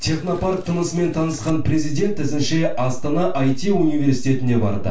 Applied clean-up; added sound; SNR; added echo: none; Mechanisms / Bicycle; 4 dB; reverberation time 0.3 s.